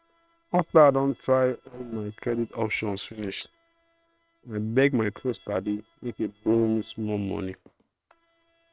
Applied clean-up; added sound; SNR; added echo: neural separator model SepFormer WHAM!.